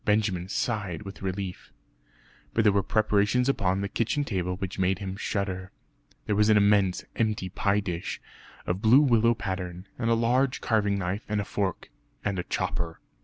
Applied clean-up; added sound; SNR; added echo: none; none; none; none.